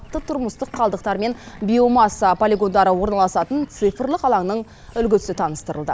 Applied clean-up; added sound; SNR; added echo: none; Bird + Livestock, farm animals, working animals; 19 dB; none.